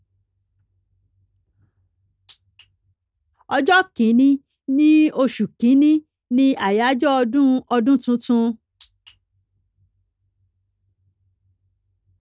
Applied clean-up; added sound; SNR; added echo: none; none; none; none.